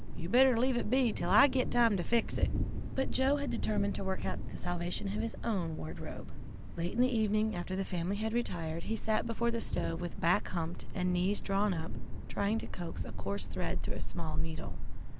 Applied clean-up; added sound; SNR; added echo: none; Thunder; -2 dB; none.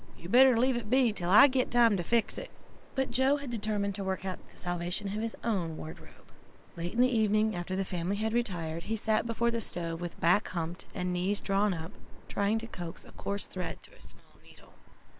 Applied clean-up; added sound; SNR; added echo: neural separator model SepFormer WHAM!.